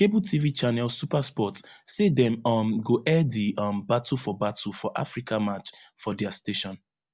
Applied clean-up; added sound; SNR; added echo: none; none; none; none.